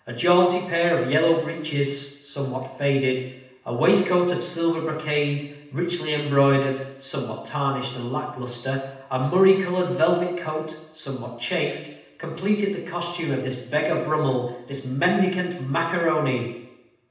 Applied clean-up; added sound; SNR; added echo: none; none; none; reverberation time 0.9 s.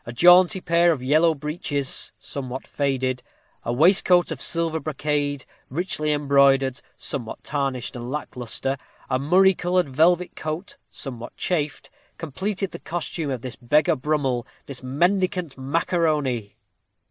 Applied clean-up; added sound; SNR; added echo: none; none; none; none.